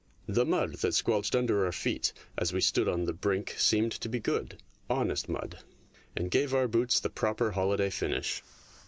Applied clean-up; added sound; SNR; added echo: none; none; none; none.